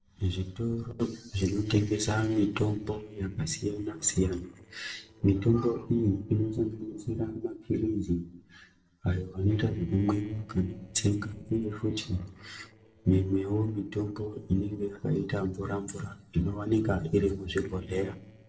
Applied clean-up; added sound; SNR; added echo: neural separator model SepFormer DNS4.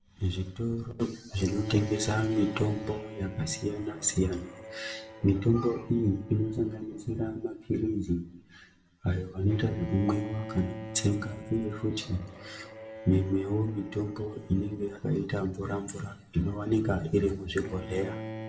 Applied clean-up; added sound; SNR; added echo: none; Bowed string instrument; 14 dB; reverberation time 0.5 s.